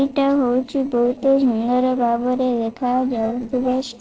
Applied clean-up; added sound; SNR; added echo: neural separator model SepFormer DNS4.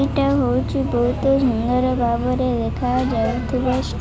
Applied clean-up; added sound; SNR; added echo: none; none; none; none.